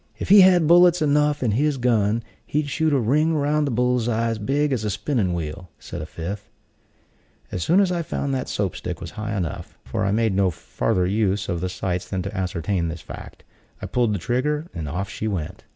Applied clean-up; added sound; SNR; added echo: none; none; none; none.